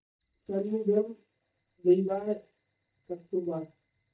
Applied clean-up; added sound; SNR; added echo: neural mask model DeepFilterNet 3.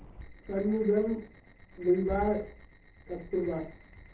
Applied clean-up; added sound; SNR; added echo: neural separator model SepFormer DNS4.